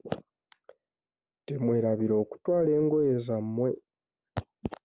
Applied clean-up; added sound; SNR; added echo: none; none; none; none.